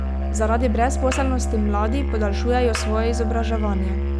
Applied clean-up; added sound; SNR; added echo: none; Musical instrument; -2 dB; none.